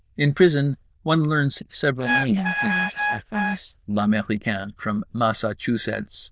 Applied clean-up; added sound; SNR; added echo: neural diffusion model UNIVERSE++.